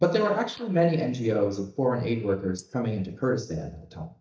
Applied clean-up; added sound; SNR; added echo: neural mask model DeepFilterNet 3.